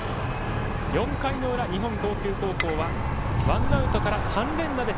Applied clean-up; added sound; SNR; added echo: none; Animal; 0 dB; none.